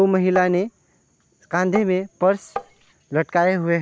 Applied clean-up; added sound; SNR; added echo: none; Tap; 11 dB; none.